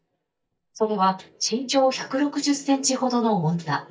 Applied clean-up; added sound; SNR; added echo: neural mask model DeepFilterNet 3.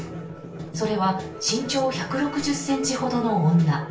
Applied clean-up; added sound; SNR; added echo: none; Crowd; 19 dB; reverberation time 0.3 s.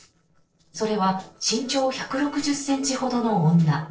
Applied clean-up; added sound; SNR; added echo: neural separator model SepFormer DNS4.